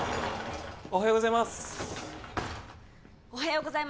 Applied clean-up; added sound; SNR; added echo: none; none; none; none.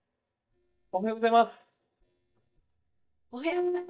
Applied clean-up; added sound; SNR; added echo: neural mask model DeepFilterNet 3.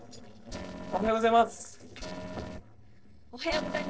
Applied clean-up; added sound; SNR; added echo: neural separator model SepFormer DNS4.